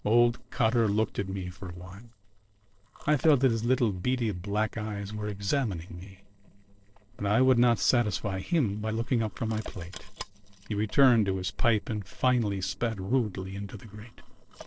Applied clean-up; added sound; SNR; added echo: neural separator model SepFormer DNS4.